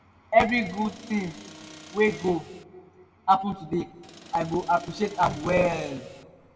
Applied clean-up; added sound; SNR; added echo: none; Accelerating, revving, vroom; 19 dB; reverberation time 1.0 s.